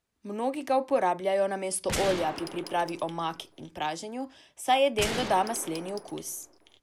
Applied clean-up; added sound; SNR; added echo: none; Gunshot, gunfire; 8 dB; none.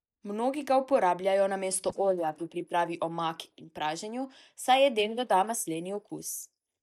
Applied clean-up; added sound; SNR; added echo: neural mask model DeepFilterNet 3.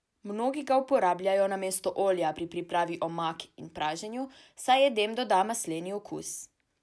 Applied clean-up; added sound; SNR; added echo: none; none; none; none.